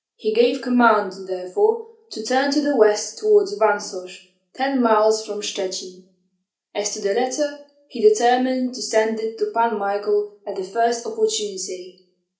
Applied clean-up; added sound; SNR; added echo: none; none; none; reverberation time 0.4 s.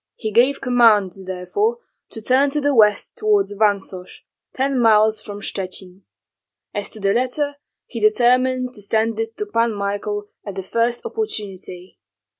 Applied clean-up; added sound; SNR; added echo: none; none; none; none.